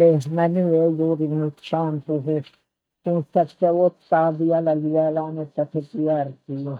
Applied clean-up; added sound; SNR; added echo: neural mask model DeepFilterNet 3.